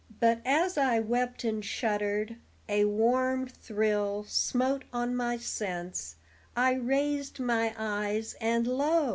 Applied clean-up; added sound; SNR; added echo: none; none; none; none.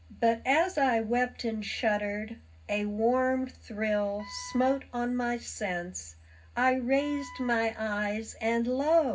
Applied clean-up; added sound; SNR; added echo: none; Wind instrument, woodwind instrument; 19 dB; reverberation time 0.4 s.